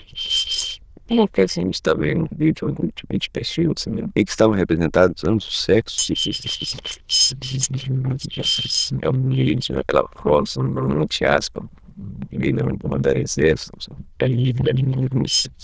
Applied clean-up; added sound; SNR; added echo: neural diffusion model UNIVERSE++.